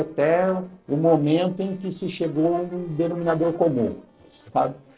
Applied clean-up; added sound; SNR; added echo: neural separator model SepFormer DNS4.